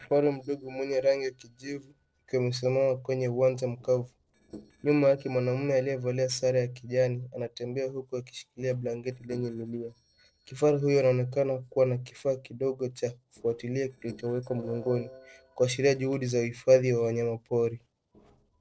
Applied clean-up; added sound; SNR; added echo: neural separator model SepFormer DNS4.